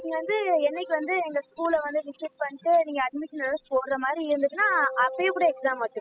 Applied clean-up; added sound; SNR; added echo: classical method spectral subtraction.